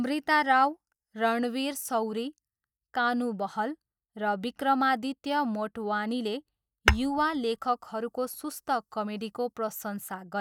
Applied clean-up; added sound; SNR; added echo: neural mask model DeepFilterNet 3.